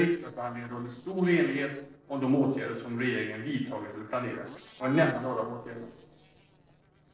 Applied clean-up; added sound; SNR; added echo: neural separator model SepFormer DNS4.